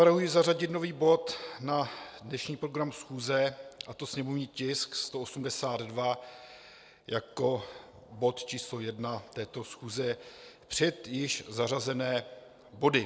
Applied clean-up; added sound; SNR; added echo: none; none; none; none.